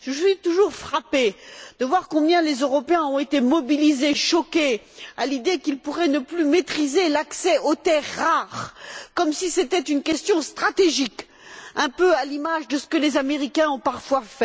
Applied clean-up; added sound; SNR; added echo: none; none; none; none.